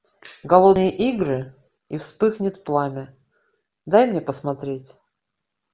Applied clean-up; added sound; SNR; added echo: none; none; none; none.